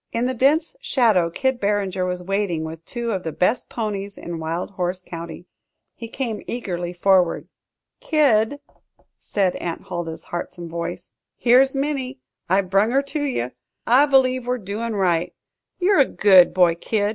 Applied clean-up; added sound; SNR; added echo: none; none; none; none.